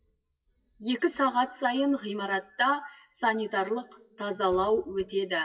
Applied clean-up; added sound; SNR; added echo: classical method WPE with log-MMSE.